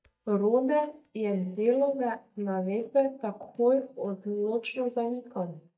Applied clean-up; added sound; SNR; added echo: neural mask model DeepFilterNet 3.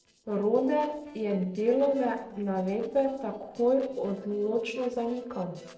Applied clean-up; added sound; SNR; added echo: neural separator model SepFormer DNS4.